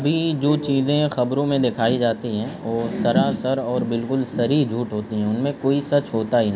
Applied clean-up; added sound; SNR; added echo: none; none; none; none.